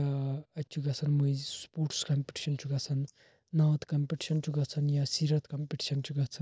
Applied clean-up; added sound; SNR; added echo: neural mask model DeepFilterNet 3.